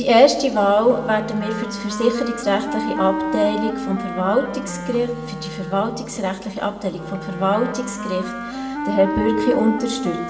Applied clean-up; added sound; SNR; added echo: none; Wind instrument, woodwind instrument; 7 dB; reverberation time 1.0 s.